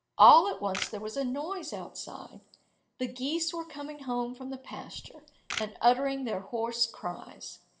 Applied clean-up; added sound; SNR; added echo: none; Camera; 12 dB; reverberation time 0.7 s.